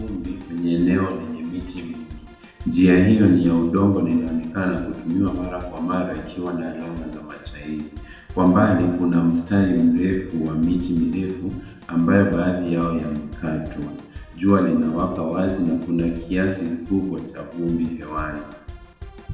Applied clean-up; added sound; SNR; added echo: none; Drum kit; 19 dB; reverberation time 0.8 s.